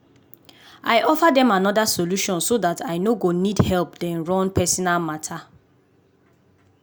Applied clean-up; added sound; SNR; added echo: none; none; none; none.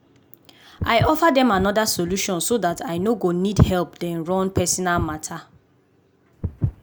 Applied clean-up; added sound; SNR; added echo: none; Walk, footsteps; 7 dB; none.